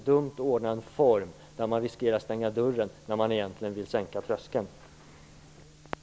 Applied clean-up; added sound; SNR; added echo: none; none; none; none.